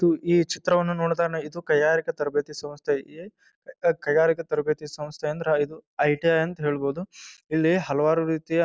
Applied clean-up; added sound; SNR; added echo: none; none; none; none.